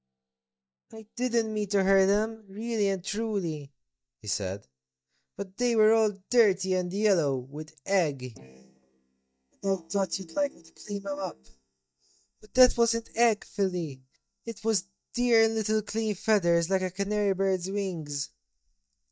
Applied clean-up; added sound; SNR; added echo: neural mask model DeepFilterNet 3.